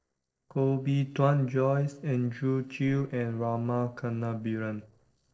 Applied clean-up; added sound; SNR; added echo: neural separator model SepFormer DNS4.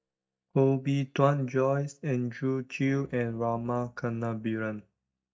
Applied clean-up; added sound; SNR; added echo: neural mask model DeepFilterNet 3.